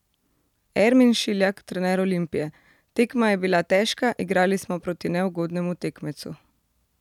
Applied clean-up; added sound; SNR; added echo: none; none; none; none.